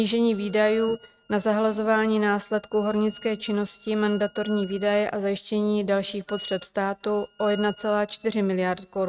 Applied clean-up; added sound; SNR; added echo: neural mask model RNNoise.